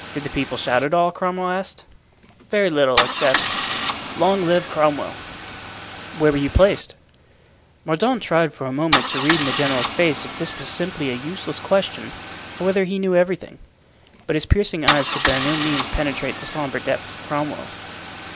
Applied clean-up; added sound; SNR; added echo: none; Idling / Engine starting / Car; 6 dB; none.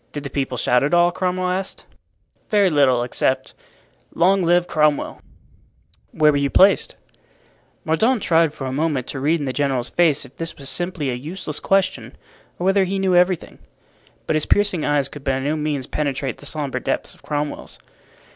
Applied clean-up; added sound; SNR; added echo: none; none; none; none.